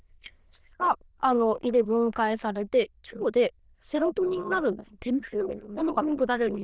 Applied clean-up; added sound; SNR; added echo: neural diffusion model UNIVERSE++.